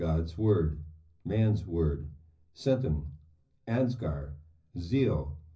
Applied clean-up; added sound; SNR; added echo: none; none; none; reverberation time 0.4 s.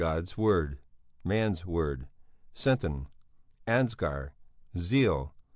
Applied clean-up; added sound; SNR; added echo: none; none; none; none.